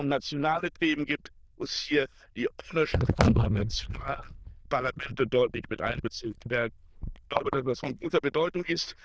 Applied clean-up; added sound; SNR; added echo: neural diffusion model UNIVERSE++.